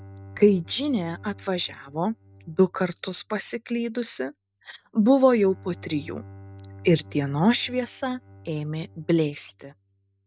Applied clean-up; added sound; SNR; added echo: neural mask model RNNoise.